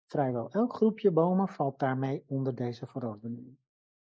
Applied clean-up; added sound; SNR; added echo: neural mask model Resemble Enhance denoiser.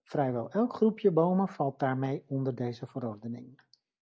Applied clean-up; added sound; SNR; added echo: none; none; none; none.